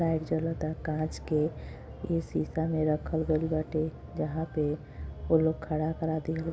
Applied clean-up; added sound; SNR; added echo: none; none; none; none.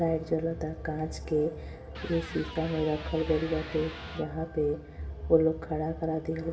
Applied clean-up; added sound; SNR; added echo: none; Electric guitar; 15 dB; reverberation time 0.8 s.